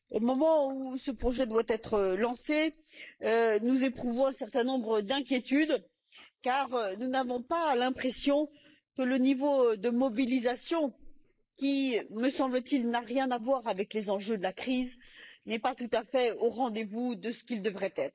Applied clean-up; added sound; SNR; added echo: neural mask model Resemble Enhance denoiser.